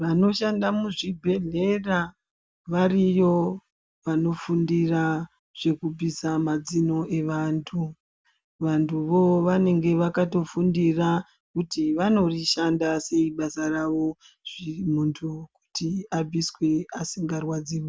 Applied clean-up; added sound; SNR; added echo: none; none; none; none.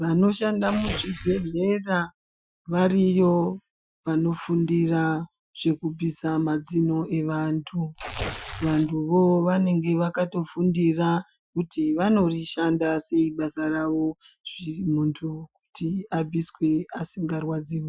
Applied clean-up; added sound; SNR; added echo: classical method Wiener filter.